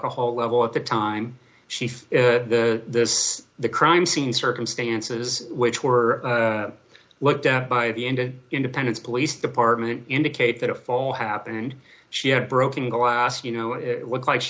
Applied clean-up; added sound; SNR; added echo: none; none; none; none.